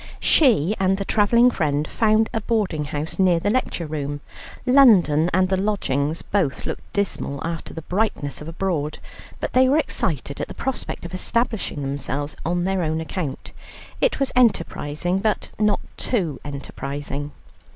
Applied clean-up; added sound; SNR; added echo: none; none; none; none.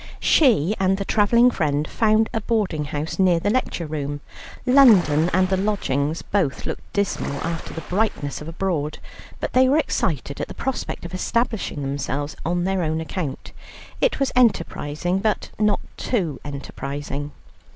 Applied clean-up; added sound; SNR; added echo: none; Ocean; 16 dB; none.